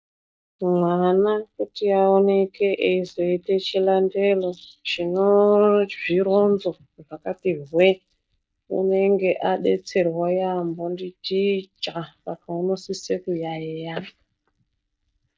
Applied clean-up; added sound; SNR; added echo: neural mask model DeepFilterNet 3.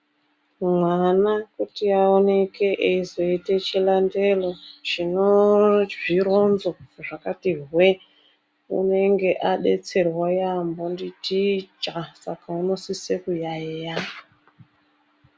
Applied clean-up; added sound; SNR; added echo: none; none; none; none.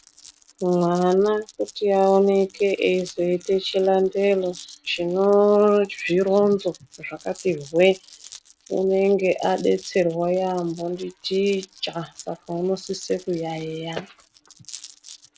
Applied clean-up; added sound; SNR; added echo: neural mask model RNNoise.